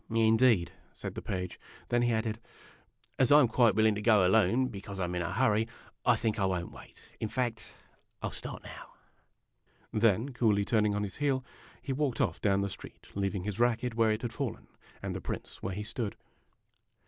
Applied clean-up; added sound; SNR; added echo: none; none; none; none.